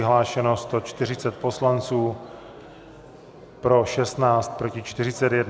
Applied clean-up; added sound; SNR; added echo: none; none; none; none.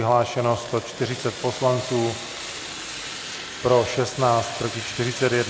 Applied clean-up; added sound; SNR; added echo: none; Fire; 11 dB; none.